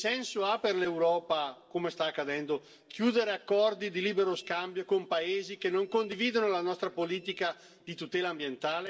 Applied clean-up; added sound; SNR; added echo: neural separator model SepFormer DNS4.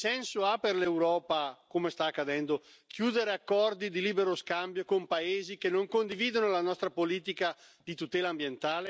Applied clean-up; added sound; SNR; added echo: none; none; none; none.